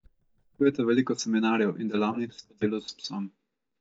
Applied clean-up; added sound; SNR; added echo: neural mask model DeepFilterNet 3.